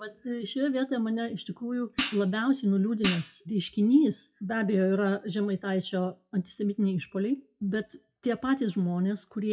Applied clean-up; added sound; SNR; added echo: classical method WPE with log-MMSE.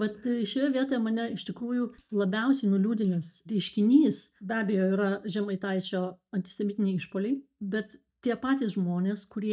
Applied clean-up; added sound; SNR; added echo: neural mask model DeepFilterNet 3.